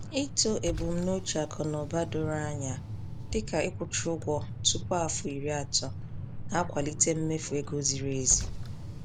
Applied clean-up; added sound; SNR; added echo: none; Car + Train; 6 dB; none.